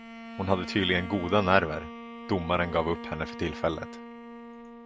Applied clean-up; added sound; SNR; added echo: none; Bowed string instrument; 11 dB; none.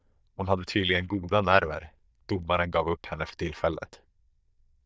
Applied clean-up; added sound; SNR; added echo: neural diffusion model UNIVERSE++.